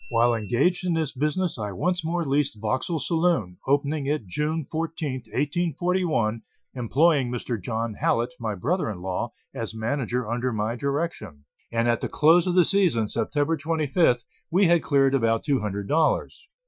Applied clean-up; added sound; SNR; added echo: classical method Wiener filter.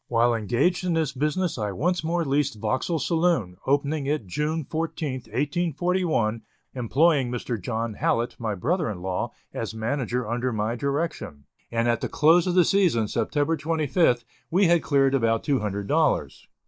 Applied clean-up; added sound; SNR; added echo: neural mask model Resemble Enhance denoiser.